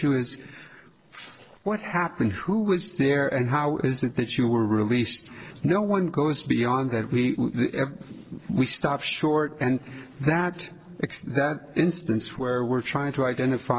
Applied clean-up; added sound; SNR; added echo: neural separator model SepFormer DNS4.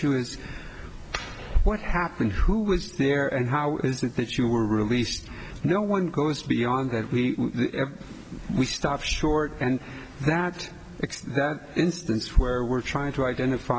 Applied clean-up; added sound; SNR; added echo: none; Wind; 19 dB; none.